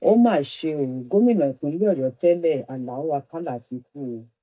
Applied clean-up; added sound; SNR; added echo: neural mask model DeepFilterNet 3.